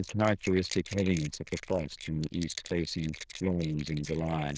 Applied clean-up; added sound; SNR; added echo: neural diffusion model UNIVERSE++.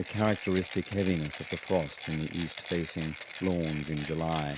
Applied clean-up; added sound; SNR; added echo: none; Mechanisms; 10 dB; none.